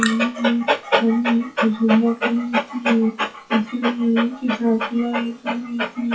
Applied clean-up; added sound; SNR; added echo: classical method WPE with log-MMSE.